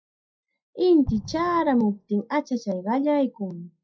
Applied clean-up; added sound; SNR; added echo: classical method WPE with log-MMSE.